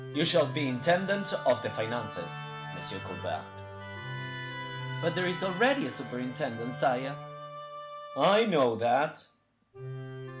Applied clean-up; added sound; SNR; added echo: none; Musical instrument; 9 dB; none.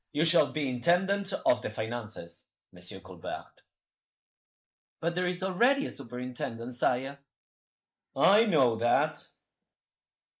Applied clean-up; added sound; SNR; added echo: neural mask model Resemble Enhance denoiser.